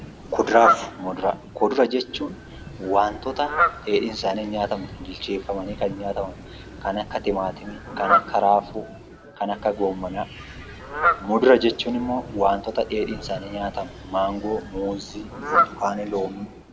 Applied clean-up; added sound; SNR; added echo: none; Fowl; 5 dB; none.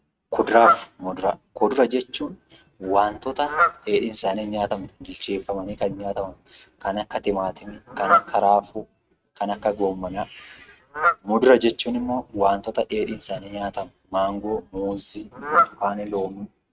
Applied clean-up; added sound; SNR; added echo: neural mask model RNNoise.